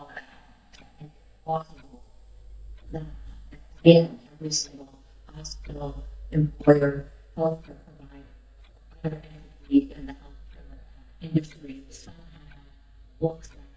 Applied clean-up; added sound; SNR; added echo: neural mask model DeepFilterNet 3.